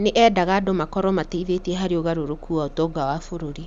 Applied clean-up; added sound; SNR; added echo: none; Bus; 17 dB; none.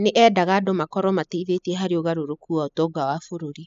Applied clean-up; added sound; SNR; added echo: classical method spectral subtraction.